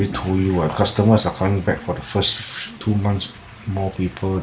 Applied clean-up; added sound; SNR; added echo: none; Breathing + Toilet flush / Water; 19 dB; none.